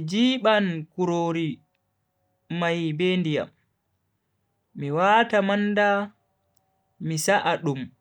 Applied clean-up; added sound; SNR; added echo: none; none; none; none.